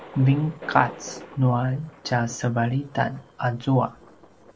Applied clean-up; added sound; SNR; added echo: none; Thunder; 18 dB; none.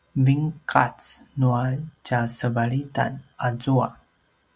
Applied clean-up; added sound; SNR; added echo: none; none; none; none.